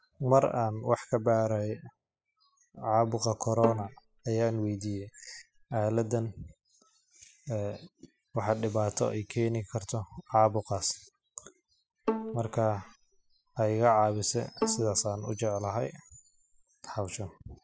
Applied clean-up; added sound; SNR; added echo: classical method spectral subtraction.